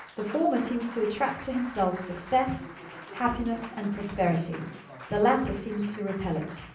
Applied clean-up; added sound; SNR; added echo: none; Applause; 15 dB; reverberation time 0.6 s.